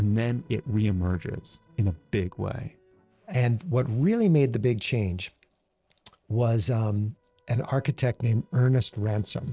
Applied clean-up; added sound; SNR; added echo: neural separator model SepFormer DNS4.